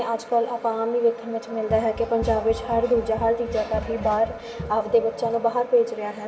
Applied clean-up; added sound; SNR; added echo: none; Run; 13 dB; reverberation time 0.7 s.